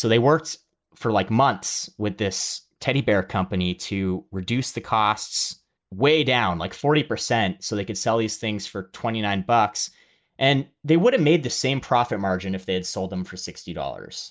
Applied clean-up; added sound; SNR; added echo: none; none; none; none.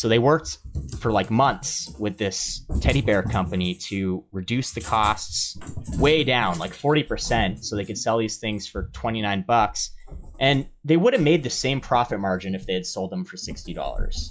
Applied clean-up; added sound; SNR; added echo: classical method log-MMSE.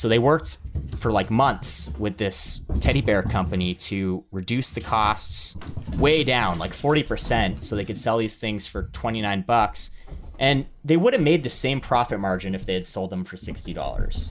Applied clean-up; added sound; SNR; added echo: none; Cat; 9 dB; none.